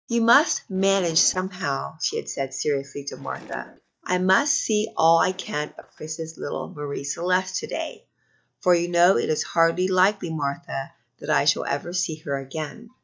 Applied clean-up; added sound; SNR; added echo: neural mask model DeepFilterNet 3.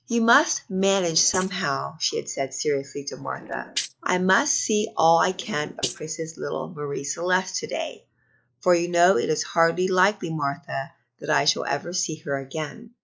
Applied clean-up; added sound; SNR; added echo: neural mask model Resemble Enhance denoiser.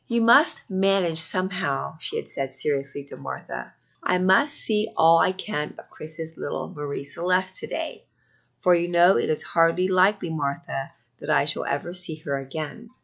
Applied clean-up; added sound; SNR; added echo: none; none; none; none.